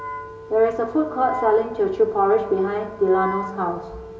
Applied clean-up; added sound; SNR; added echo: none; Wind instrument, woodwind instrument; 13 dB; reverberation time 2.6 s.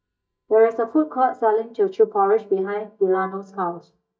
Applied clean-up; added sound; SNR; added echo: neural mask model DeepFilterNet 3.